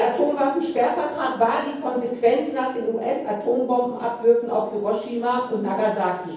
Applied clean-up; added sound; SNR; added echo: none; none; none; reverberation time 0.9 s.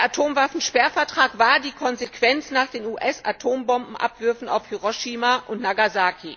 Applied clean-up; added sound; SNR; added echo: none; none; none; none.